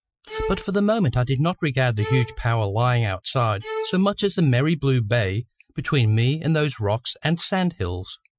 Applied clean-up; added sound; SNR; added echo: classical method Wiener filter.